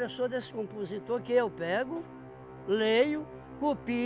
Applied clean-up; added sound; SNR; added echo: none; Musical instrument; 15 dB; none.